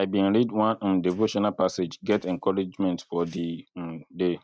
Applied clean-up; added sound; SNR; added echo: neural mask model RNNoise.